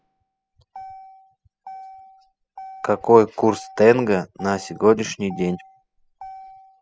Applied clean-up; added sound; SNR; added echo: classical method spectral subtraction.